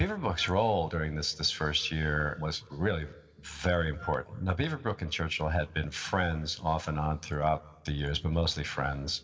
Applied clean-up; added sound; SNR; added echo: none; Wind instrument, woodwind instrument; 18 dB; reverberation time 2.1 s.